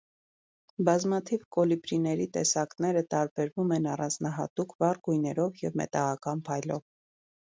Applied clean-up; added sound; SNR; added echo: none; none; none; none.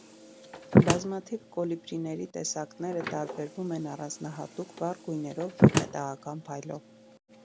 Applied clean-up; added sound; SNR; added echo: none; Slam; -4 dB; none.